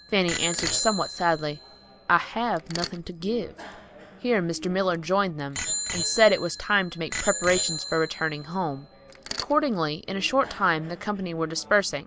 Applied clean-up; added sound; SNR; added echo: none; Bicycle bell + Mechanisms; 9 dB; none.